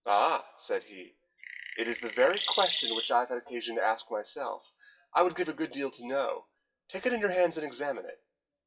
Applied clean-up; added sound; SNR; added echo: classical method WPE with log-MMSE.